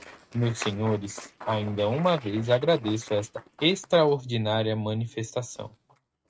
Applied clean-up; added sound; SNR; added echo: neural mask model RNNoise.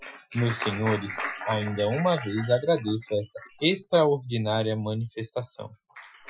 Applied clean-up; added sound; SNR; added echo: classical method Wiener filter.